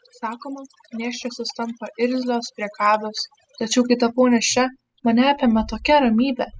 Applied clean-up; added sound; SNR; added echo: classical method spectral subtraction.